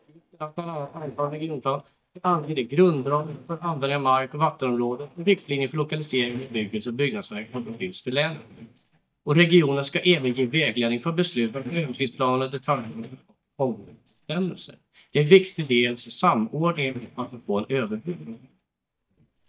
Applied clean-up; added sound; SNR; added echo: neural mask model DeepFilterNet 3.